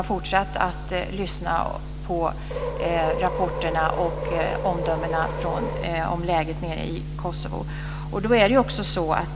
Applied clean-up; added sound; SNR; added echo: none; Subway, metro, underground; 4 dB; none.